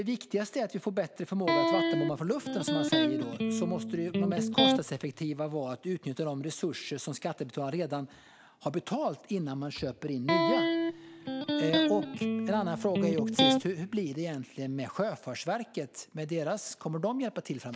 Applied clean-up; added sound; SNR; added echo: none; Electric guitar; -4 dB; none.